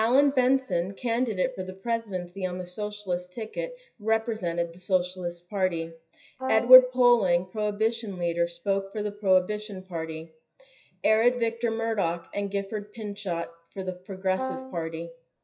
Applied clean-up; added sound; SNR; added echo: classical method WPE with log-MMSE.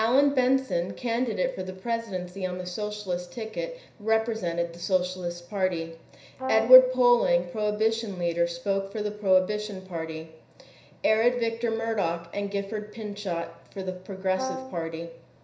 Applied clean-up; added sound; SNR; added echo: none; Brass instrument; 8 dB; reverberation time 0.5 s.